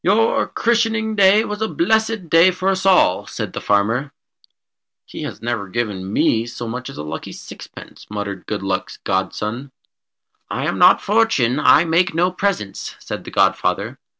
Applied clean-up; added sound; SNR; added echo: none; none; none; none.